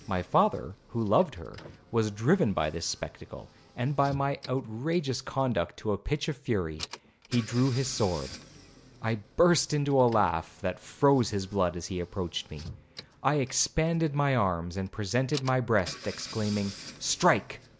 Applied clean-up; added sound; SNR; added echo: none; Engine / Car; 19 dB; none.